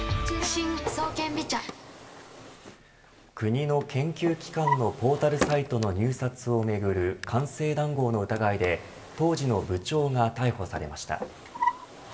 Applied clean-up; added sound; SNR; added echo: none; Drawer open or close; 10 dB; reverberation time 1.3 s.